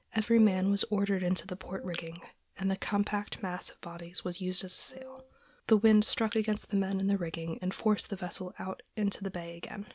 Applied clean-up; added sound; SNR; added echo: none; Wind instrument, woodwind instrument + Crushing; 16 dB; none.